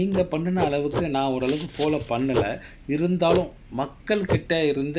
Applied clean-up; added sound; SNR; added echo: none; Writing; 7 dB; none.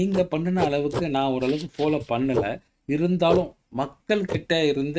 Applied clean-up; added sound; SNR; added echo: neural mask model RNNoise.